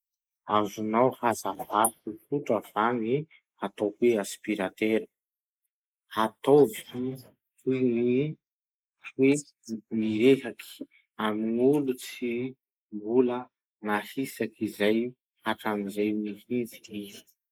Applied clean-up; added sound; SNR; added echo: neural mask model Resemble Enhance denoiser.